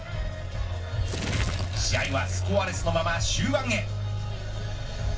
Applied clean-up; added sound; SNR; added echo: neural separator model SepFormer DNS4.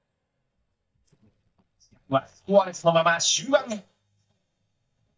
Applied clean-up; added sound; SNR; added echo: neural mask model DeepFilterNet 3.